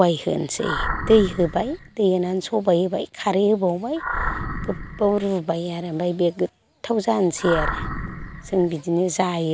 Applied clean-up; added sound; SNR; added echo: none; Animal; 6 dB; none.